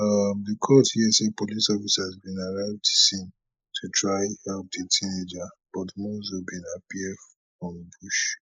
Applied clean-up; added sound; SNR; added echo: neural mask model Resemble Enhance denoiser.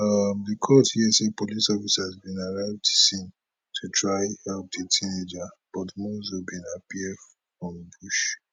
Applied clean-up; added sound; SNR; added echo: none; none; none; none.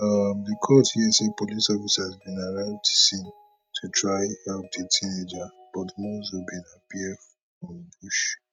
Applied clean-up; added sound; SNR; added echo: neural mask model RNNoise.